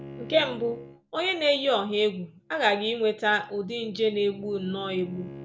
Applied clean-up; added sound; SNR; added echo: none; Bowed string instrument; 18 dB; none.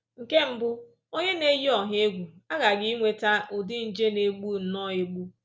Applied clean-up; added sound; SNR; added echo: none; none; none; none.